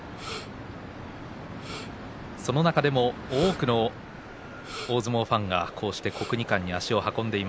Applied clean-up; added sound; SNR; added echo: none; Respiratory sounds; 16 dB; none.